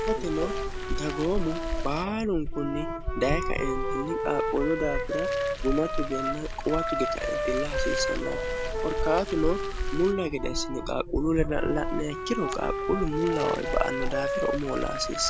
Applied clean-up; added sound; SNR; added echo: none; Car + Wind instrument, woodwind instrument; 0 dB; none.